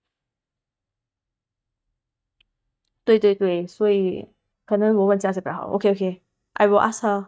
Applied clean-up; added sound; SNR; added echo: neural mask model DeepFilterNet 3.